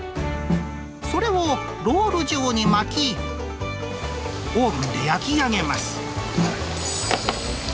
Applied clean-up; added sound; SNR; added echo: none; Snare drum; 6 dB; none.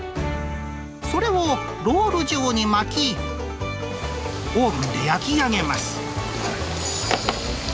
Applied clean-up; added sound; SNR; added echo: none; none; none; none.